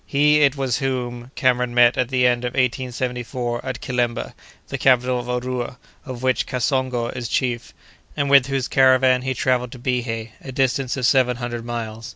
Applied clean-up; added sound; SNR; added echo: none; none; none; none.